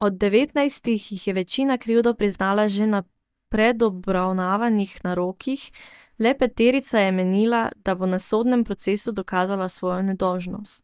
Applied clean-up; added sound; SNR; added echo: neural mask model DeepFilterNet 3.